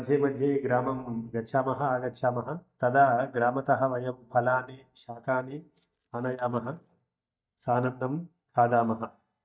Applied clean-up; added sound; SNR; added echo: neural mask model DeepFilterNet 3.